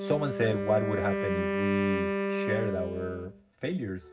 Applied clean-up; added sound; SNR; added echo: none; Wind instrument, woodwind instrument; 1 dB; reverberation time 0.4 s.